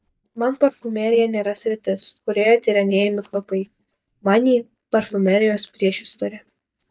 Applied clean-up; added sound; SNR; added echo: neural mask model DeepFilterNet 3.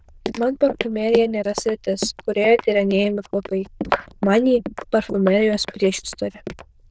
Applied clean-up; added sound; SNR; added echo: neural diffusion model UNIVERSE++.